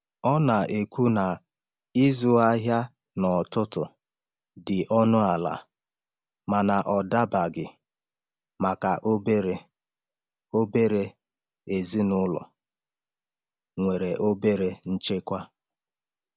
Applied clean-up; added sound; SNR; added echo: none; none; none; none.